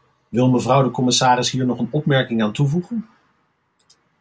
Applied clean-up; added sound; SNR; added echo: none; none; none; none.